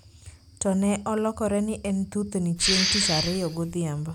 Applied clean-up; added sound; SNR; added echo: none; Respiratory sounds; 0 dB; none.